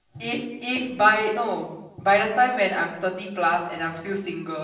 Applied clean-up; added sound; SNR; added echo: none; none; none; reverberation time 0.7 s.